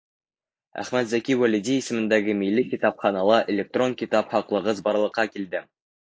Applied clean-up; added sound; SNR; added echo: neural mask model Resemble Enhance denoiser.